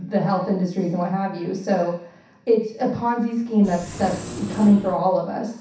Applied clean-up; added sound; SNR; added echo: none; Engine; 12 dB; reverberation time 0.7 s.